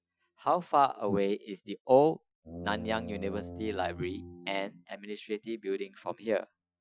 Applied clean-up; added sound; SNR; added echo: classical method Wiener filter.